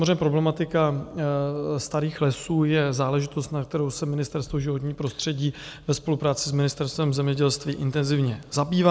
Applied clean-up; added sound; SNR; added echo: none; none; none; none.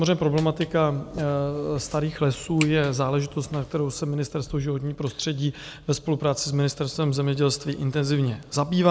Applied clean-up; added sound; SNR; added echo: none; Walk, footsteps; 16 dB; none.